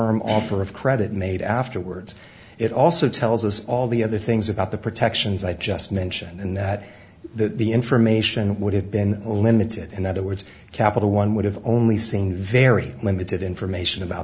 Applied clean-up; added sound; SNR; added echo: none; none; none; none.